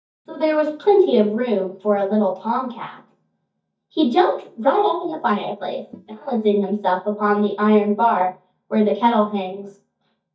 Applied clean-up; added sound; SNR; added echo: neural mask model DeepFilterNet 3.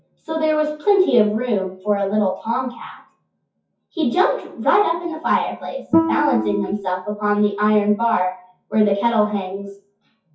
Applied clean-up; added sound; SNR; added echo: classical method WPE with log-MMSE.